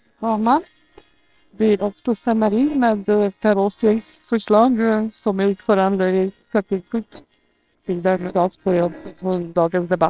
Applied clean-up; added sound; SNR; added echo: neural separator model SepFormer WHAMR!.